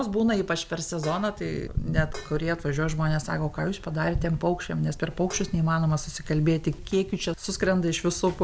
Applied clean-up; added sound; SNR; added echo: none; Dishes, pots, and pans; 18 dB; none.